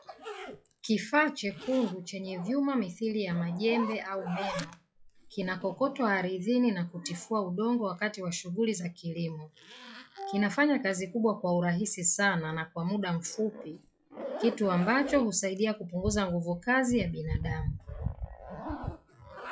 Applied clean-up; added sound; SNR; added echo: classical method log-MMSE.